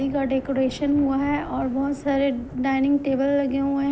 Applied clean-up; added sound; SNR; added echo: none; Thunder / Rain; 16 dB; none.